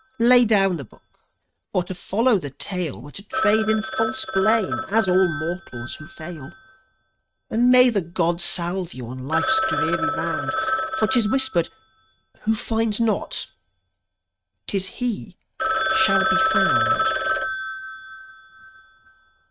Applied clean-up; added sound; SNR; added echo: neural mask model RNNoise.